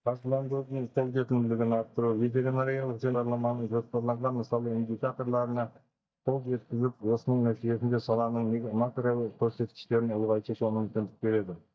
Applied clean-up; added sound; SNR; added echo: neural mask model DeepFilterNet 3.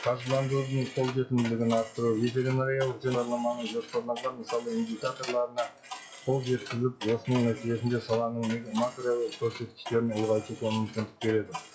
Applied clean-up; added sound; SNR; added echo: classical method WPE with log-MMSE.